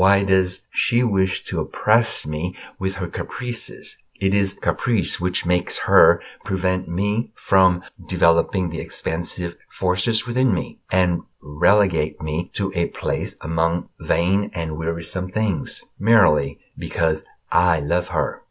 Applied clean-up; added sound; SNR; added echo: none; none; none; none.